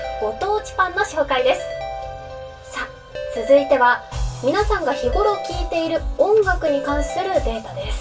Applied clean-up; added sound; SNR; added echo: none; Ringtone / Keyboard (musical); 11 dB; reverberation time 0.2 s.